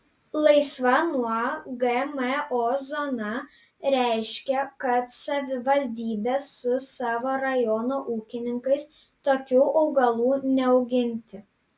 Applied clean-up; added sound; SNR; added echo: none; none; none; none.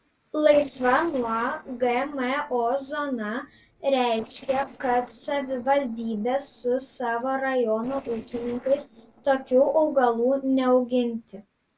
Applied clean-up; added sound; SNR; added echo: neural separator model SepFormer DNS4.